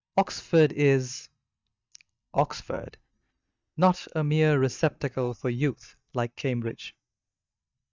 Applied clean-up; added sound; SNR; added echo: neural mask model DeepFilterNet 3.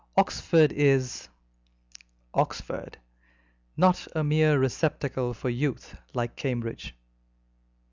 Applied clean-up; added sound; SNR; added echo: none; none; none; none.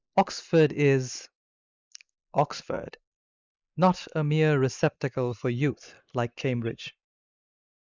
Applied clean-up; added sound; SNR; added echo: neural mask model Resemble Enhance denoiser.